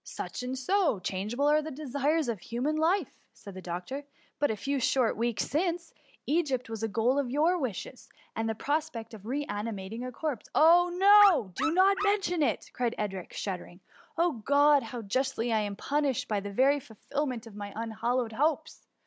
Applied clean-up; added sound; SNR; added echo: none; Dog; 8 dB; none.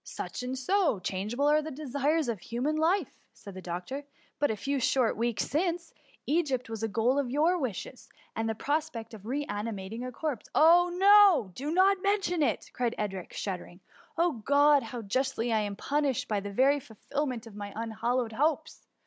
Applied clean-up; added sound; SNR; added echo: none; none; none; none.